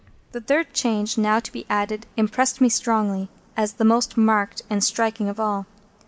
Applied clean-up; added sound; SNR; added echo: none; none; none; none.